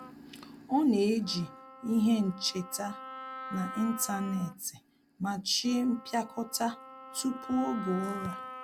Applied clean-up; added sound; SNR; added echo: none; Wind instrument, woodwind instrument; 13 dB; none.